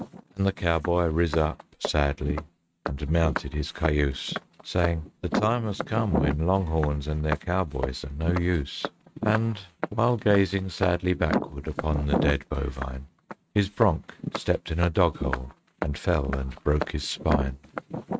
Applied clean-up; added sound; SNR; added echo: neural mask model RNNoise.